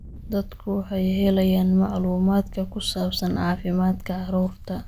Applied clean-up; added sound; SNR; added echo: none; Wind; 16 dB; none.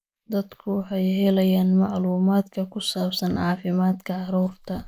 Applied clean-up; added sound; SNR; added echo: neural mask model Resemble Enhance denoiser.